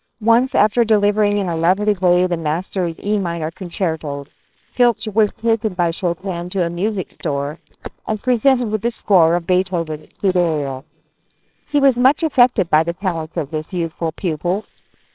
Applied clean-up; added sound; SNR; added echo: neural separator model SepFormer WHAMR!.